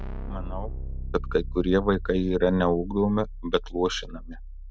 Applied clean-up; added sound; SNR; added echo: none; Keyboard (musical); 8 dB; none.